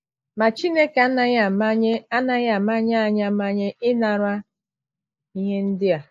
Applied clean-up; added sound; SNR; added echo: neural mask model Resemble Enhance denoiser.